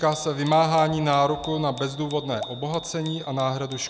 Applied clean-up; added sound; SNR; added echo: none; Bicycle bell + Raindrop / Drip; 15 dB; none.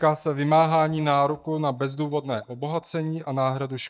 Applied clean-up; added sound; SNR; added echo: neural mask model DeepFilterNet 3.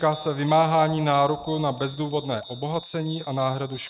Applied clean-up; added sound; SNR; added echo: neural mask model RNNoise.